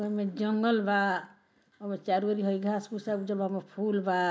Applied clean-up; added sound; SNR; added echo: none; none; none; none.